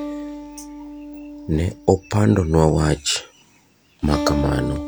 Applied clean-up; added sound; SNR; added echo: none; Acoustic guitar; 10 dB; none.